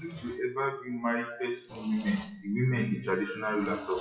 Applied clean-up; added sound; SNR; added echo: classical method WPE with log-MMSE.